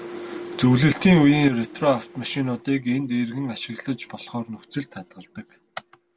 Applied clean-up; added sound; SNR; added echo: none; none; none; none.